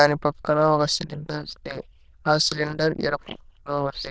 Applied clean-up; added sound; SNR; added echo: neural diffusion model UNIVERSE++.